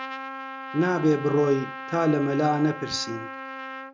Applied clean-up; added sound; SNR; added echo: none; Trumpet; 11 dB; none.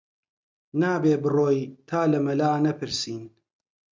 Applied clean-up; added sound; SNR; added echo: none; none; none; none.